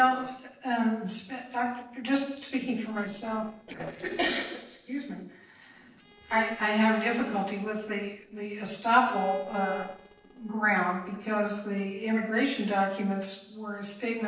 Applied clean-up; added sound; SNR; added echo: neural separator model SepFormer DNS4.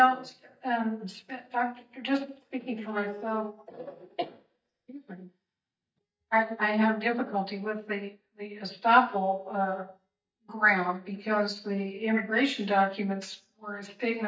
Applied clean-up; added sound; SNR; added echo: neural mask model DeepFilterNet 3.